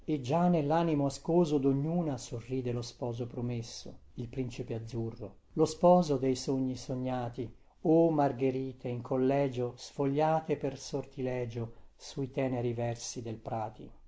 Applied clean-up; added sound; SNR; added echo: none; none; none; none.